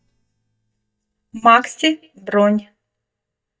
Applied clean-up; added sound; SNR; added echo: neural mask model DeepFilterNet 3.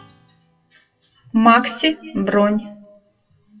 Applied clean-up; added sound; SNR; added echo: classical method WPE with log-MMSE.